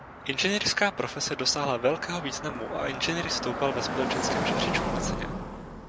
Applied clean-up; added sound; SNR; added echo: none; Car passing by; 3 dB; none.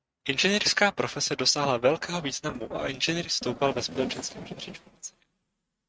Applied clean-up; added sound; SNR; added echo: neural mask model RNNoise.